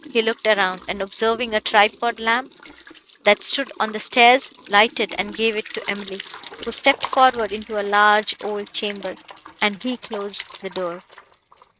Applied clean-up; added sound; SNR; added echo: neural mask model RNNoise.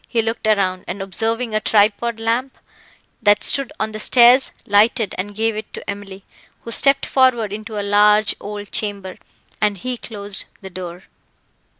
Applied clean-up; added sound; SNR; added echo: none; none; none; none.